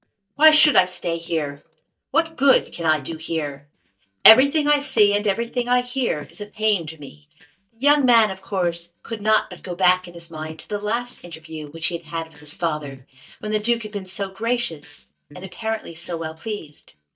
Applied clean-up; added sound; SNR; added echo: neural mask model DeepFilterNet 3.